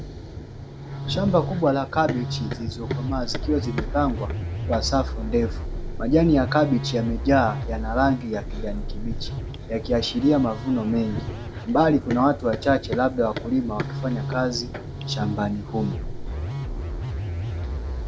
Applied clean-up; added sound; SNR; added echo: none; Run + Musical instrument; 5 dB; none.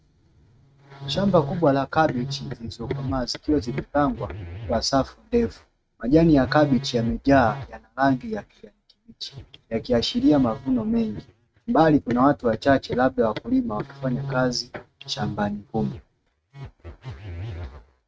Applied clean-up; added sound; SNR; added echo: neural mask model RNNoise.